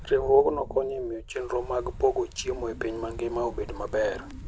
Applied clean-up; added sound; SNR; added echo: none; Wind; 13 dB; none.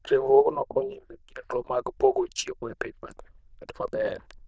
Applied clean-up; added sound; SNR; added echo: neural diffusion model UNIVERSE++.